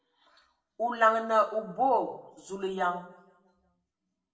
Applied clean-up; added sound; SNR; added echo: none; none; none; reverberation time 0.6 s.